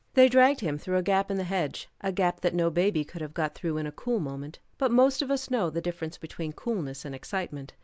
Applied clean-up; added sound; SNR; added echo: none; none; none; none.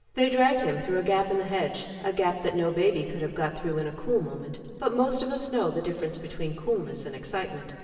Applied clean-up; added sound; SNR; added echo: none; none; none; reverberation time 2.3 s.